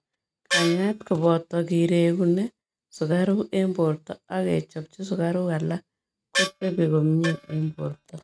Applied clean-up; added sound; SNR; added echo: neural mask model RNNoise.